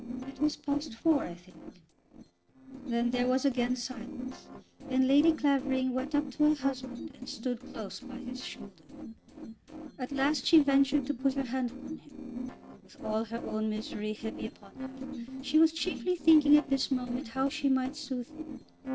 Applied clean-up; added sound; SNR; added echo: neural separator model SepFormer DNS4.